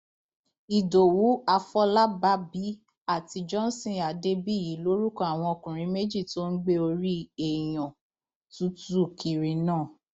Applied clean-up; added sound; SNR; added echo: none; none; none; none.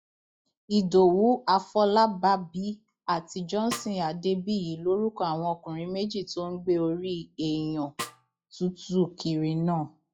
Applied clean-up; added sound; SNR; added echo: classical method log-MMSE.